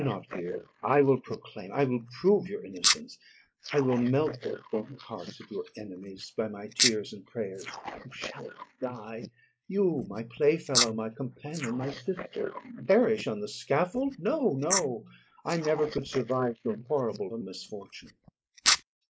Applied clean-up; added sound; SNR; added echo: neural mask model Resemble Enhance denoiser.